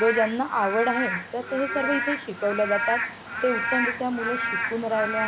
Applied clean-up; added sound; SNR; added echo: none; Rain / Frog; 3 dB; none.